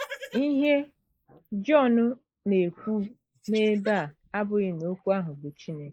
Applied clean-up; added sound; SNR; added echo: neural mask model Resemble Enhance denoiser.